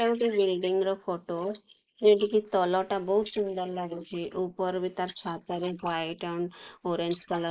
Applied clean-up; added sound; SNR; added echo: neural mask model Resemble Enhance denoiser.